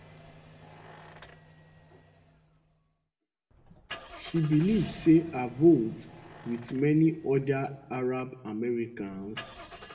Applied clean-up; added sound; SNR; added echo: none; Engine starting / Car; 20 dB; reverberation time 1.0 s.